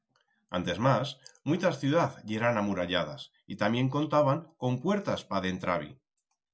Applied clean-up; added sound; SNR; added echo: none; none; none; none.